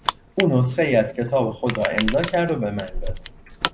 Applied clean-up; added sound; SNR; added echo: none; Crushing; 7 dB; none.